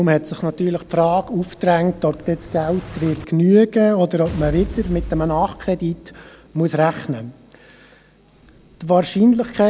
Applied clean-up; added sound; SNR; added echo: none; Explosion; 17 dB; none.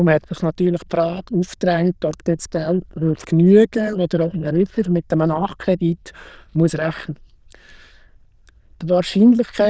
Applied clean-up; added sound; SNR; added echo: neural diffusion model UNIVERSE++.